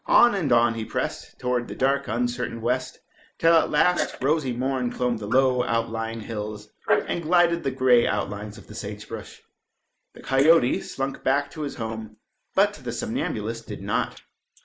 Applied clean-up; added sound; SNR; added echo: neural mask model Resemble Enhance denoiser.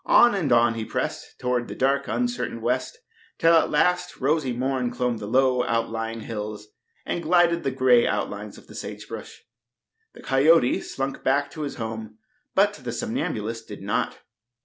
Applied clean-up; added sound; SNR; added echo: none; none; none; none.